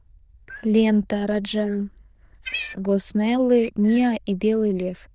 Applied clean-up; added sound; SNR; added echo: neural diffusion model UNIVERSE++.